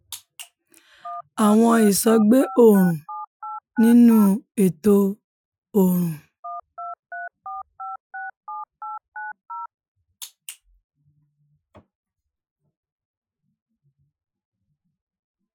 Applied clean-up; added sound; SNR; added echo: classical method Wiener filter.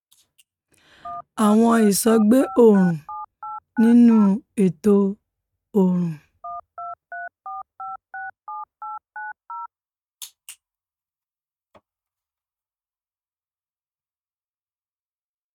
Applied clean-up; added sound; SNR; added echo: neural mask model RNNoise.